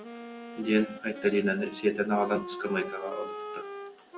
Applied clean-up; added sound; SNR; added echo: none; Wind instrument, woodwind instrument; 11 dB; none.